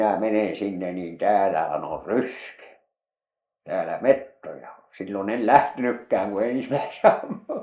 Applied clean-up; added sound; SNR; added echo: neural mask model Resemble Enhance denoiser.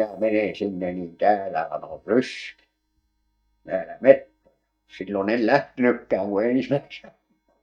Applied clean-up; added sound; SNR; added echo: neural mask model DeepFilterNet 3.